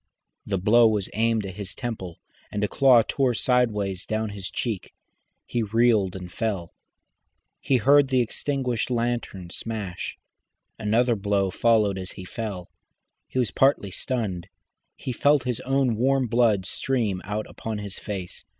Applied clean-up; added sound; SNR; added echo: none; none; none; none.